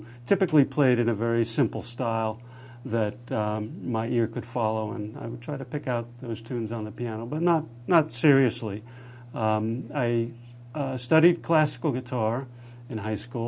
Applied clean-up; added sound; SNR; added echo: none; none; none; none.